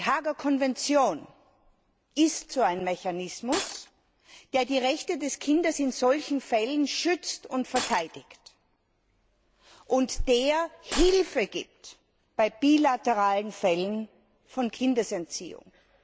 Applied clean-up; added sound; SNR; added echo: none; Shatter; 11 dB; none.